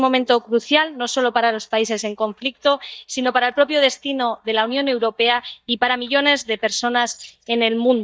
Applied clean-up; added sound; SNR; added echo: neural mask model DeepFilterNet 3.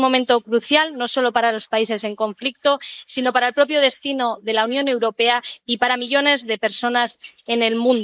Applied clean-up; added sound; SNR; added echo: neural mask model Resemble Enhance denoiser.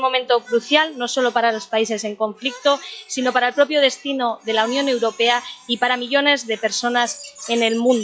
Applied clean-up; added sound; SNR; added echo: classical method log-MMSE.